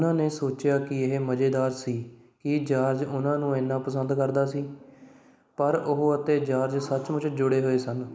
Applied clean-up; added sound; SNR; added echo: none; none; none; none.